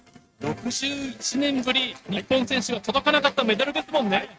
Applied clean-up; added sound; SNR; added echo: neural mask model RNNoise.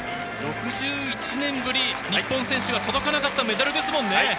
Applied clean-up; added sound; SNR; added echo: none; Electric guitar; 17 dB; none.